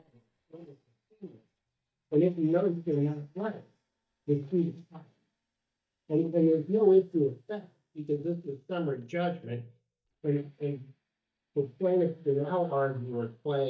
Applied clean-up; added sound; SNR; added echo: neural mask model DeepFilterNet 3.